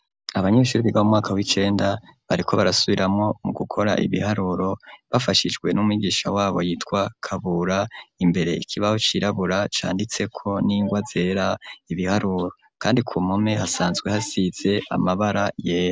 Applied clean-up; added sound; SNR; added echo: none; none; none; none.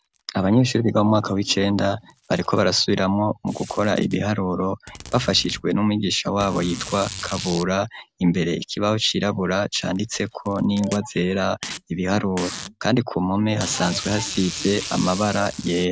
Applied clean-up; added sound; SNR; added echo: none; Packing tape, duct tape; 16 dB; none.